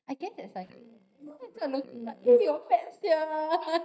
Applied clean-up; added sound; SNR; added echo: neural mask model DeepFilterNet 3.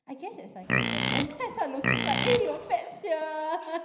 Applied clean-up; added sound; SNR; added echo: none; Livestock, farm animals, working animals; -3 dB; reverberation time 0.9 s.